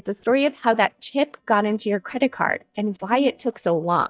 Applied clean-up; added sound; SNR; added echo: neural mask model DeepFilterNet 3.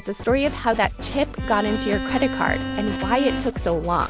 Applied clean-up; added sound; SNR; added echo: none; Bowed string instrument; 7 dB; none.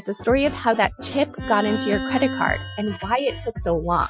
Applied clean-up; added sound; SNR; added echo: classical method Wiener filter.